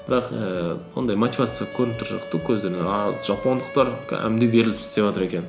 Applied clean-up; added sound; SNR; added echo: none; Wind instrument, woodwind instrument; 15 dB; none.